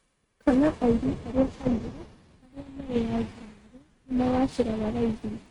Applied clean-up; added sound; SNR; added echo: neural mask model RNNoise.